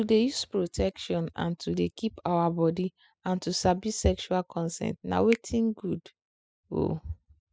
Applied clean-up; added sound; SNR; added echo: classical method spectral subtraction.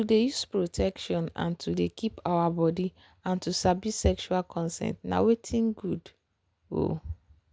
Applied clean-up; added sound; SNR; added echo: none; none; none; none.